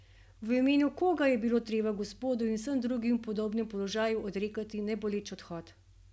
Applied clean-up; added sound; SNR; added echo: none; none; none; none.